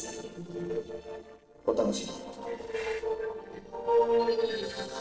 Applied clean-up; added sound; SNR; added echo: neural separator model SepFormer DNS4.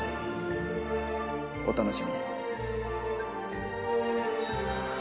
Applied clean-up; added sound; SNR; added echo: none; none; none; none.